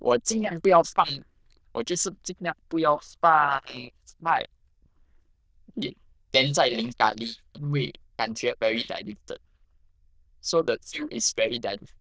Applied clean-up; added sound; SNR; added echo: neural diffusion model UNIVERSE++.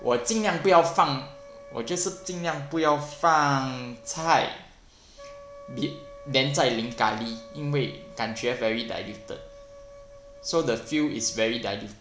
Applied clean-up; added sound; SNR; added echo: none; Wind instrument, woodwind instrument; 19 dB; none.